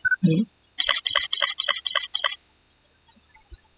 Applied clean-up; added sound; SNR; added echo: classical method spectral subtraction.